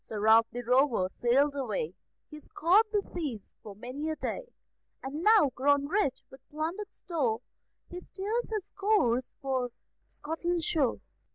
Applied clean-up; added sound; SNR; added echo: none; none; none; none.